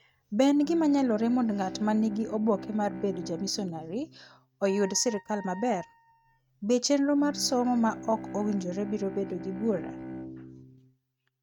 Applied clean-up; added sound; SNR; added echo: neural mask model RNNoise.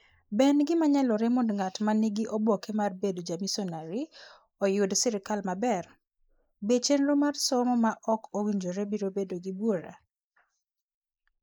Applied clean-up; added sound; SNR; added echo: neural mask model Resemble Enhance denoiser.